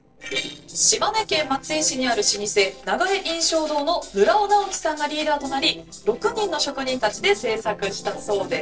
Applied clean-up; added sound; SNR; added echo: neural separator model SepFormer DNS4.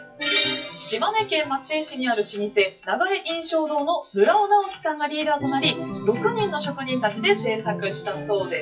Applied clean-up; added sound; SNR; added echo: classical method WPE with log-MMSE.